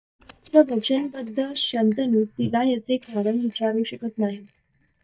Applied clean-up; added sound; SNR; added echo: neural mask model DeepFilterNet 3.